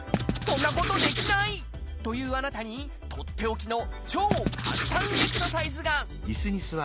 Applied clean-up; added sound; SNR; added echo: none; Writing; -4 dB; none.